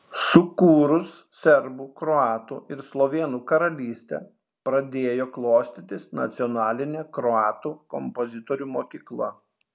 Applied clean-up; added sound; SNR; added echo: none; none; none; none.